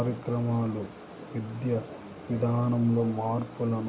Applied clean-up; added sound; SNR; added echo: none; none; none; none.